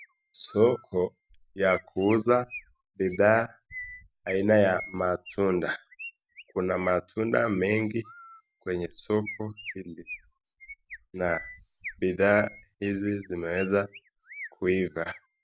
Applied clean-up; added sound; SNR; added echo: none; Chirp, tweet; 17 dB; none.